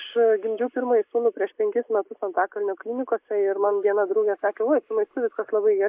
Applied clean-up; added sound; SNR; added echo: neural mask model Resemble Enhance denoiser.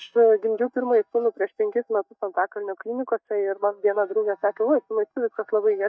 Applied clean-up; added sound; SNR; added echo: neural mask model DeepFilterNet 3.